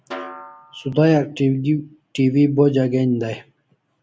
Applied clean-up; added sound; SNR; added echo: none; Snare drum; 19 dB; none.